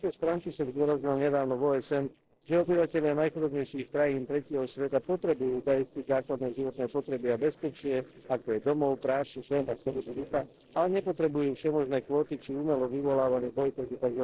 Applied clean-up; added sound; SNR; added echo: neural separator model SepFormer DNS4.